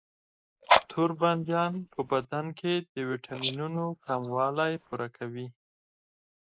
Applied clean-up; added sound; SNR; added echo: neural mask model Resemble Enhance denoiser.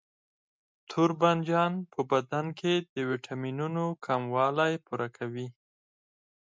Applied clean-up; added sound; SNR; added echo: none; none; none; none.